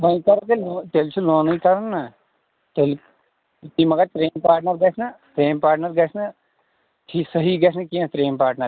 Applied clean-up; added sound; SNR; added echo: none; none; none; none.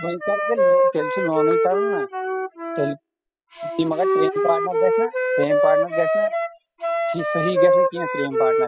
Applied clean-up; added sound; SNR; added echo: classical method spectral subtraction.